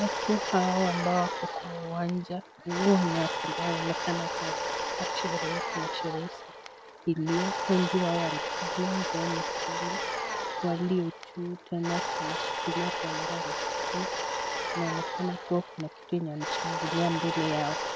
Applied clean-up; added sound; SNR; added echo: none; Domestic sounds, home sounds; 1 dB; none.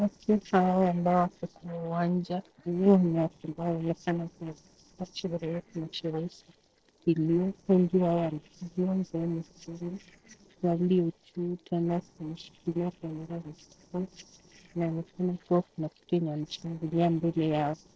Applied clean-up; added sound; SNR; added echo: neural separator model SepFormer DNS4.